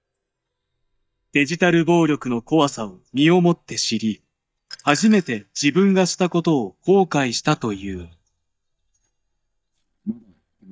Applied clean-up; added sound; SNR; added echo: neural mask model DeepFilterNet 3.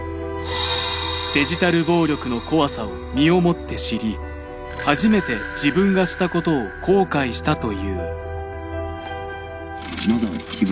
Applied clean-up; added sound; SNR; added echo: none; none; none; none.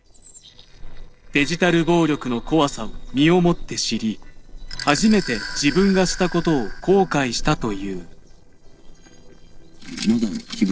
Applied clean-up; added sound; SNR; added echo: neural separator model SepFormer DNS4.